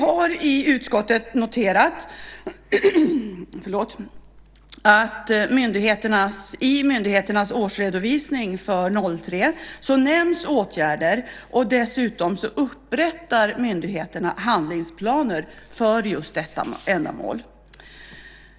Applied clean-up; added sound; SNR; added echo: none; none; none; none.